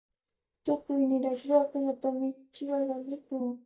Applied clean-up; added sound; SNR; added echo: neural mask model DeepFilterNet 3.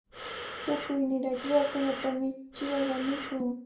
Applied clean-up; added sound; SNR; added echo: none; Breathing; 10 dB; reverberation time 0.5 s.